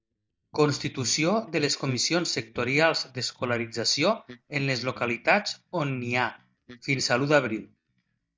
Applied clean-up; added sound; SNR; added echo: neural mask model DeepFilterNet 3.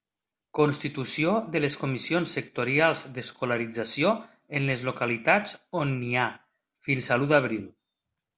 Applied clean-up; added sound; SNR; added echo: none; none; none; none.